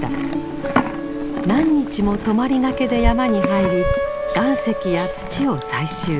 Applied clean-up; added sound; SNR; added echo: none; Livestock, farm animals, working animals; 7 dB; none.